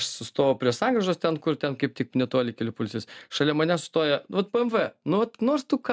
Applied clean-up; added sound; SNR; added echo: none; none; none; none.